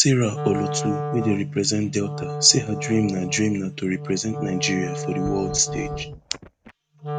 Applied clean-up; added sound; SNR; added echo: neural mask model RNNoise.